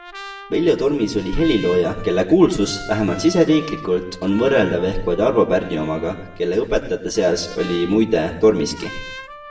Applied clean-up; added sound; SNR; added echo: none; Trumpet; 18 dB; reverberation time 0.7 s.